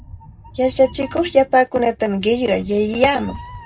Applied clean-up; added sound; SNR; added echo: none; Meow; 19 dB; reverberation time 0.2 s.